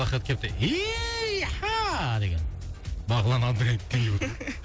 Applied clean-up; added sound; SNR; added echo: none; Aircraft; 13 dB; none.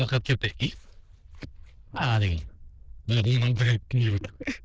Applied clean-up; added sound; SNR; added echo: neural diffusion model UNIVERSE++.